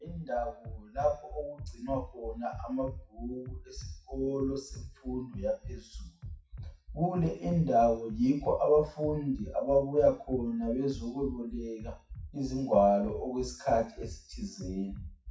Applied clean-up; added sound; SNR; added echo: classical method WPE with log-MMSE.